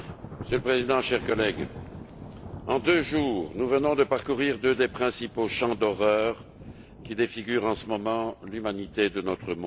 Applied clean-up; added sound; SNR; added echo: none; Thunder; 15 dB; none.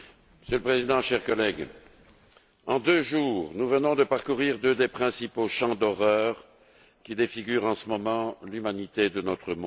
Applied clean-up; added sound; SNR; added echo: none; none; none; none.